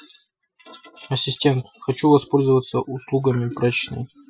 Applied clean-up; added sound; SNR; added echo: classical method Wiener filter.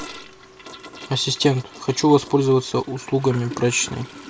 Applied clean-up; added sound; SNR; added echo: none; Toilet flush / Gurgling; 18 dB; none.